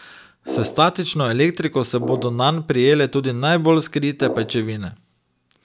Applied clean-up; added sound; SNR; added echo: none; Brass instrument; 12 dB; none.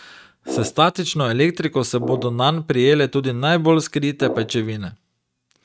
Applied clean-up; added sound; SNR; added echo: neural mask model RNNoise.